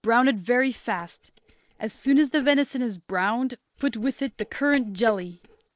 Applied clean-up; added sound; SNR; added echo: neural separator model SepFormer DNS4.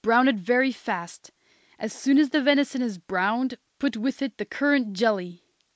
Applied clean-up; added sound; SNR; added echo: none; none; none; none.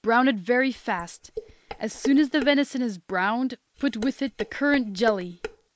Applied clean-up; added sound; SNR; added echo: neural mask model Resemble Enhance denoiser.